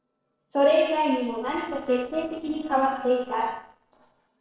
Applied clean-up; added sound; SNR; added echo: neural separator model SepFormer DNS4.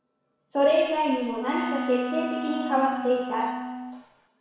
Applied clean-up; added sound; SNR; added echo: none; Wind instrument, woodwind instrument; 6 dB; reverberation time 1.1 s.